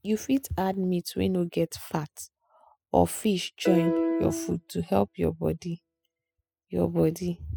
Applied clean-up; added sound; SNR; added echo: classical method spectral subtraction.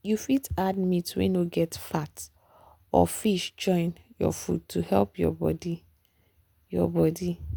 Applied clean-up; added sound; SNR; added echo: none; none; none; none.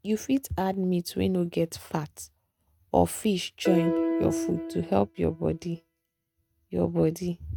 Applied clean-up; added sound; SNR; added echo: neural mask model RNNoise.